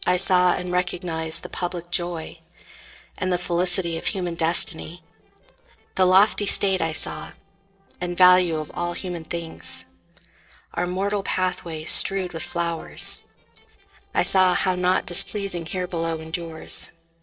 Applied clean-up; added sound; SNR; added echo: neural separator model SepFormer DNS4.